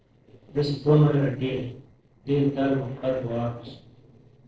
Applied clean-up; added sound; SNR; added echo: neural separator model SepFormer DNS4.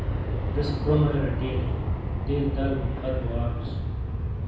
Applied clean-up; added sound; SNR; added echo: none; Aircraft; -2 dB; reverberation time 0.9 s.